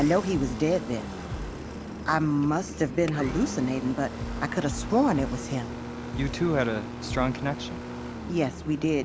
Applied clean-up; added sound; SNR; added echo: none; Engine; 9 dB; none.